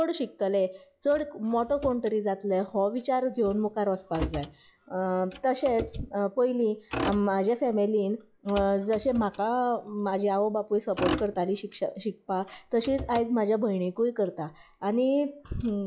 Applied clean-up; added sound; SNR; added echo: classical method log-MMSE.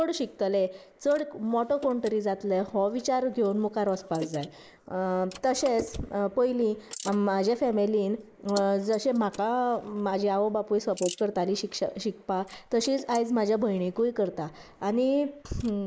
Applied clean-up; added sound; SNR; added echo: neural mask model Resemble Enhance denoiser.